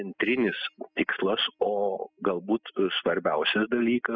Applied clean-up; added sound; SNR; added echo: classical method spectral subtraction.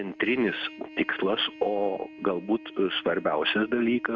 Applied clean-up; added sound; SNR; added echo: none; Trumpet; 18 dB; none.